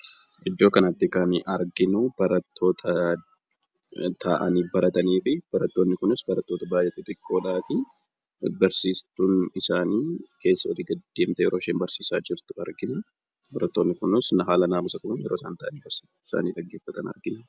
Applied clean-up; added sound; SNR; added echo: none; none; none; none.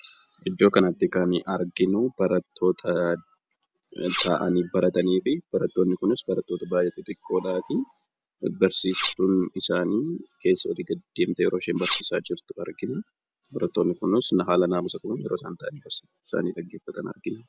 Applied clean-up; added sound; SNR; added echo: none; Cutlery, silverware; -1 dB; none.